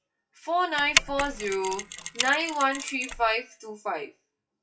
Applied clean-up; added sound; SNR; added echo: classical method WPE with log-MMSE.